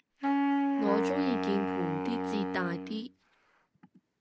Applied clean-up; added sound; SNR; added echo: none; Wind instrument, woodwind instrument; -4 dB; none.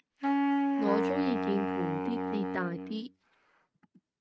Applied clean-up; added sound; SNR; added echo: neural mask model RNNoise.